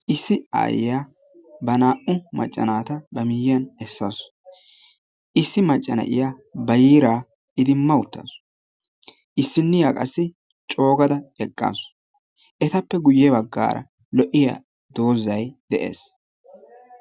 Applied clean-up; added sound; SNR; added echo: none; none; none; none.